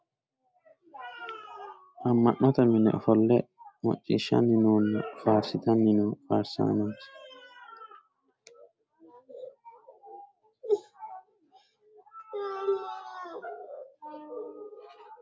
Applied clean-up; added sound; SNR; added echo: none; none; none; none.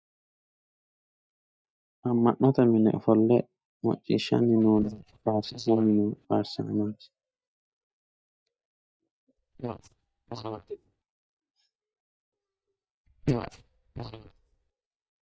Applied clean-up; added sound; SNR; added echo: neural mask model DeepFilterNet 3.